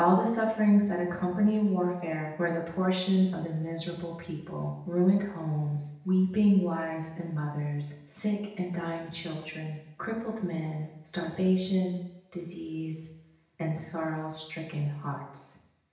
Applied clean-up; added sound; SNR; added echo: none; none; none; reverberation time 0.9 s.